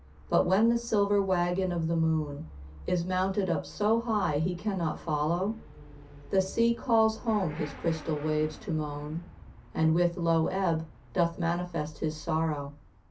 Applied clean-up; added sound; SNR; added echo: none; Motorcycle / Accelerating, revving, vroom; 18 dB; reverberation time 0.3 s.